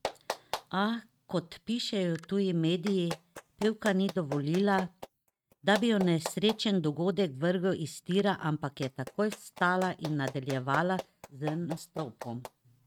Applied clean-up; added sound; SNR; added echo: neural mask model RNNoise.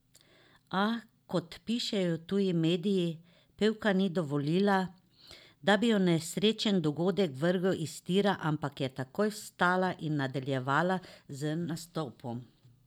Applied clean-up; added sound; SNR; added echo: none; none; none; none.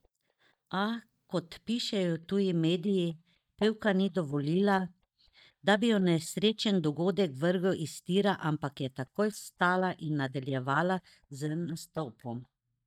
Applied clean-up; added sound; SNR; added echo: neural mask model DeepFilterNet 3.